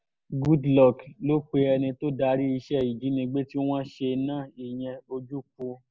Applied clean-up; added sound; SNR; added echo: none; none; none; none.